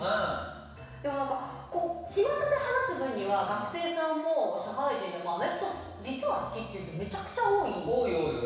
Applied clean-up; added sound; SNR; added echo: none; none; none; reverberation time 1.1 s.